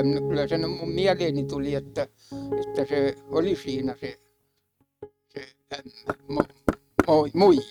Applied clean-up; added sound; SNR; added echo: neural mask model RNNoise.